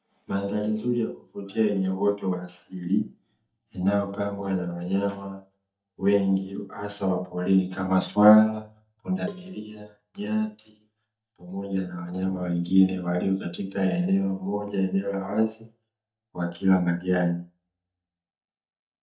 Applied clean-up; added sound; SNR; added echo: neural mask model DeepFilterNet 3.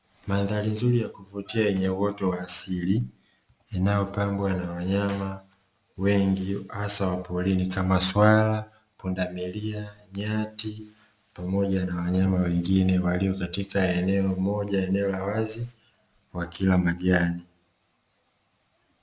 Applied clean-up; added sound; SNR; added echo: none; none; none; none.